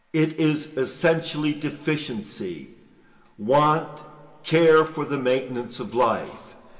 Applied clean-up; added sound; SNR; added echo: none; none; none; reverberation time 1.5 s.